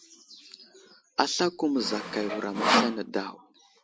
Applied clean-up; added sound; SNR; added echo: none; Sawing; -2 dB; none.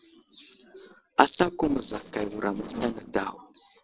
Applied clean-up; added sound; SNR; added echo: neural separator model SepFormer DNS4.